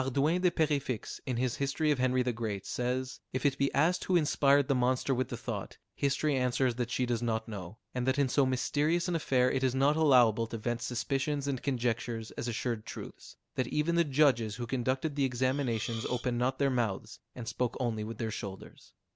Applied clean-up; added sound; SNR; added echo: none; Hiss; 15 dB; none.